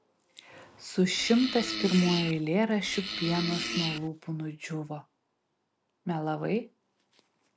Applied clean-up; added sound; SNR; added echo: none; Fart; 4 dB; none.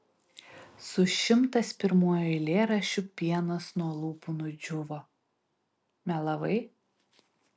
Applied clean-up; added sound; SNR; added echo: none; none; none; none.